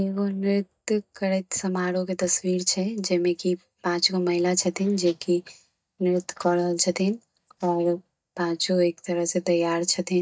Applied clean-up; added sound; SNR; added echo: neural mask model DeepFilterNet 3.